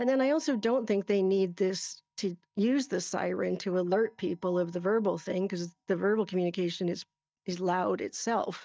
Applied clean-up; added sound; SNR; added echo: neural mask model DeepFilterNet 3.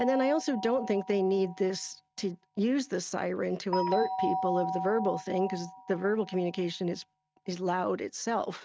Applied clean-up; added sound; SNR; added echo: neural mask model RNNoise.